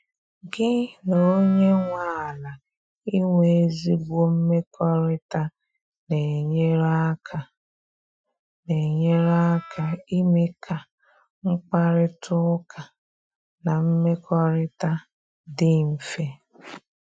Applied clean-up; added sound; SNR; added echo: classical method Wiener filter.